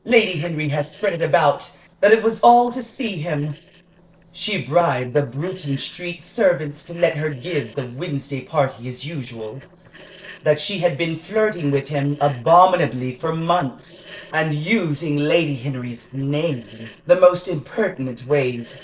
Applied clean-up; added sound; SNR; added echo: neural separator model SepFormer DNS4.